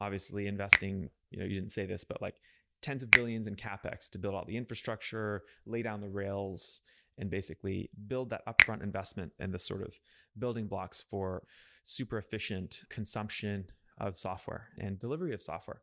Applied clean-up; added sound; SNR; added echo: neural mask model DeepFilterNet 3.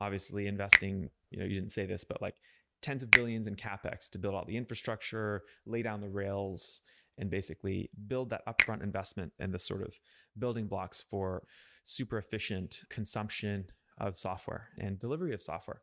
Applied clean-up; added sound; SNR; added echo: neural mask model RNNoise.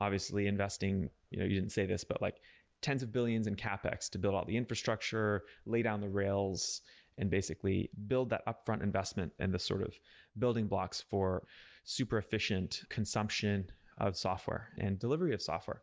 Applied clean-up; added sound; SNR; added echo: none; none; none; none.